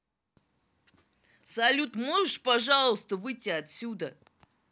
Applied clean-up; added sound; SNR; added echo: none; none; none; none.